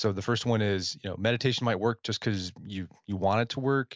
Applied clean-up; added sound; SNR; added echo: none; none; none; none.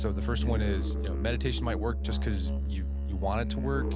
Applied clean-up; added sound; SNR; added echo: none; Musical instrument; -4 dB; none.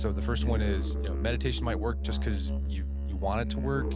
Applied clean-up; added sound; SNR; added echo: neural mask model RNNoise.